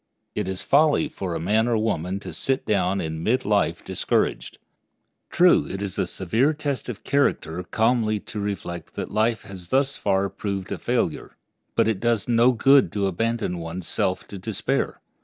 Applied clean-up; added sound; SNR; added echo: none; Tambourine; 19 dB; none.